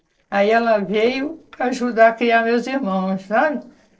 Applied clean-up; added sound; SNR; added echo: neural separator model SepFormer DNS4.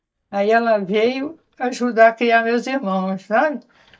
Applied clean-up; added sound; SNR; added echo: neural mask model DeepFilterNet 3.